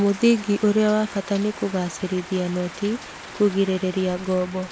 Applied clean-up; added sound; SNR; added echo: none; Rain; 16 dB; none.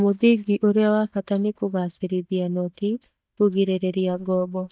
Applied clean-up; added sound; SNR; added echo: neural mask model DeepFilterNet 3.